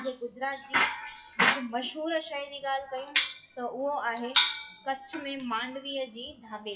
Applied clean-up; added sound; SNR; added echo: classical method WPE with log-MMSE.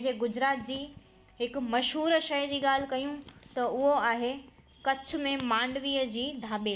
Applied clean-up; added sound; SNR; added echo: none; none; none; none.